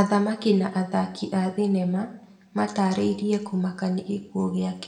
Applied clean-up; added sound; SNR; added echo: none; none; none; reverberation time 0.6 s.